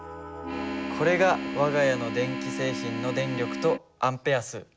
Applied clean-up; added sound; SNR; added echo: none; Organ; 4 dB; none.